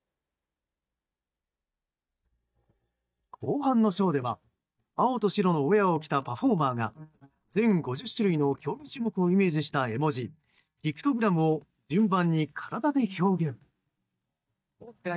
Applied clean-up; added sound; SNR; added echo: neural mask model DeepFilterNet 3.